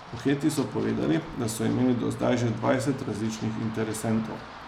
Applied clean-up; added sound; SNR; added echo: none; Run; 16 dB; none.